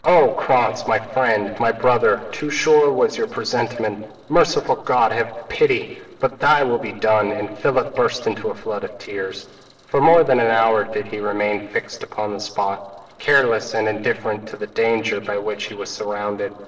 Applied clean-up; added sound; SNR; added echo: neural separator model SepFormer DNS4.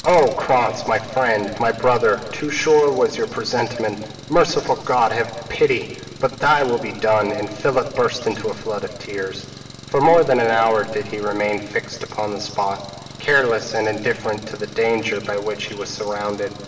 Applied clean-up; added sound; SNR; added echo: none; Engine; 18 dB; reverberation time 1.9 s.